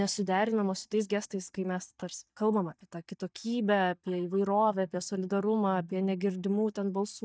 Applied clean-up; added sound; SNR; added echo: neural mask model DeepFilterNet 3.